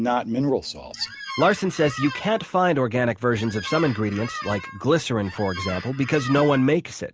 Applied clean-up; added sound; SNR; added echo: none; Squeak; 13 dB; none.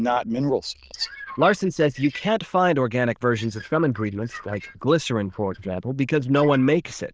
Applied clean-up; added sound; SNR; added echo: neural diffusion model UNIVERSE++.